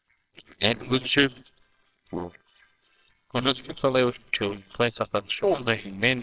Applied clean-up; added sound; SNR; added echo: neural separator model SepFormer WHAMR!.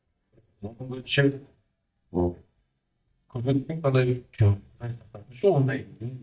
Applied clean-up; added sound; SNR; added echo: neural mask model DeepFilterNet 3.